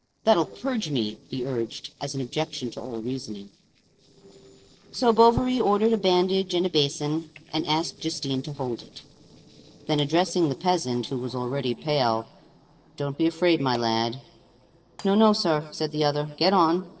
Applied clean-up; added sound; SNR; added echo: neural separator model SepFormer DNS4.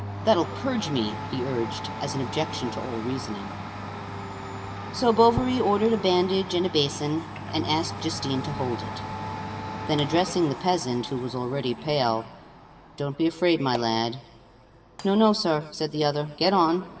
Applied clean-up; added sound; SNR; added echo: none; Domestic sounds, home sounds; 10 dB; reverberation time 2.4 s.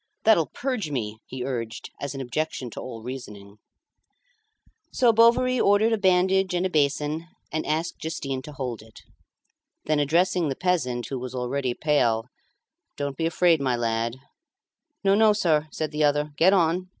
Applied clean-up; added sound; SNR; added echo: none; none; none; none.